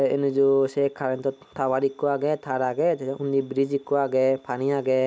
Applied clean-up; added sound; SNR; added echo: none; none; none; none.